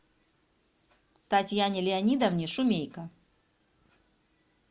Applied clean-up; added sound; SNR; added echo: none; none; none; none.